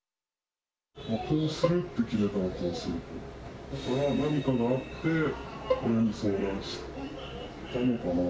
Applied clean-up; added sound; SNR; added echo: none; Bowed string instrument; 7 dB; none.